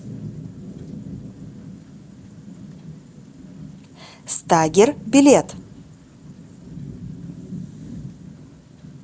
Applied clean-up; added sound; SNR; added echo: none; Rain / Thunderstorm; 13 dB; none.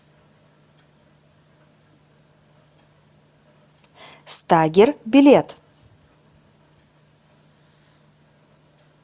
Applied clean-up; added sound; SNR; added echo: none; none; none; none.